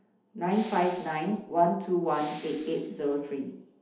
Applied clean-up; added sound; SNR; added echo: none; Respiratory sounds; 15 dB; reverberation time 2.2 s.